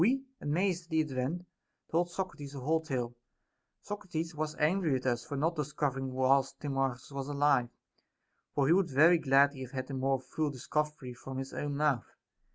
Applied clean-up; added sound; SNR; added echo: none; none; none; none.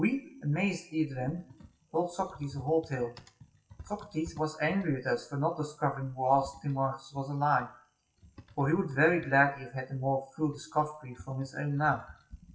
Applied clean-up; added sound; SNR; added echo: classical method WPE with log-MMSE.